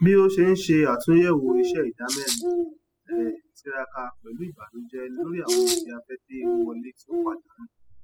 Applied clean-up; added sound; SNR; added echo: classical method spectral subtraction.